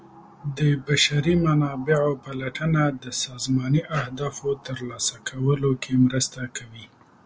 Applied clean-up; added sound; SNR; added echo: none; none; none; none.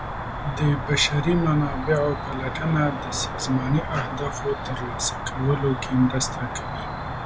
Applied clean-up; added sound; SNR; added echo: none; Cricket; 6 dB; none.